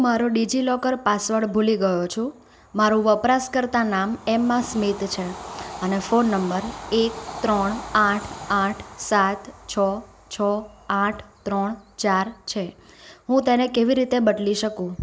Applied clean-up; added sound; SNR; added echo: none; Train / Bird vocalization, bird call, bird song; 18 dB; none.